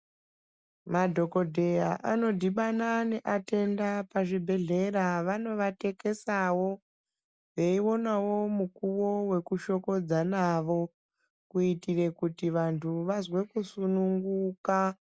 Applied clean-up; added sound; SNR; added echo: none; none; none; none.